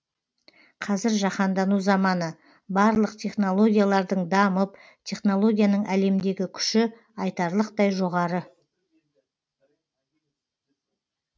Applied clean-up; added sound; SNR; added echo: none; none; none; none.